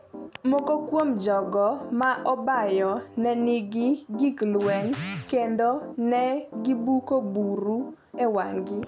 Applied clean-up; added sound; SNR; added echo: none; Piano; 15 dB; none.